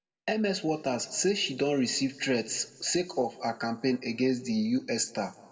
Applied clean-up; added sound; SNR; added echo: none; none; none; reverberation time 1.3 s.